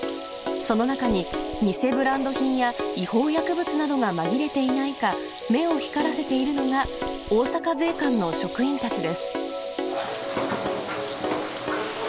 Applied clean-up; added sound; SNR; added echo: none; Sink (filling or washing); 17 dB; none.